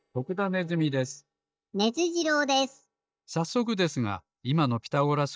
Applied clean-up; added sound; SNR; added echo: neural mask model DeepFilterNet 3.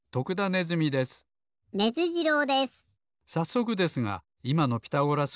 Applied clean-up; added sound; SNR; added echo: none; none; none; none.